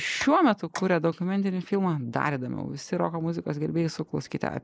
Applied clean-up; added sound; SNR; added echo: neural mask model Resemble Enhance denoiser.